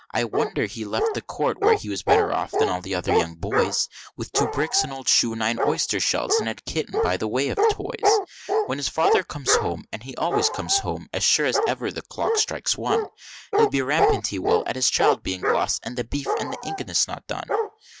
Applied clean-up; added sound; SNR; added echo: none; Bark; 0 dB; none.